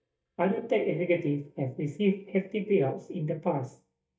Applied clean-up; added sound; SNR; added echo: neural mask model DeepFilterNet 3.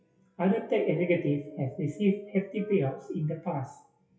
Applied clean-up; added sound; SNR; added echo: classical method WPE with log-MMSE.